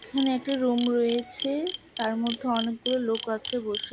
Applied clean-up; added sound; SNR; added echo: none; Camera; 9 dB; none.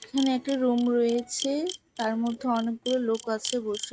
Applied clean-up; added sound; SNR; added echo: neural mask model RNNoise.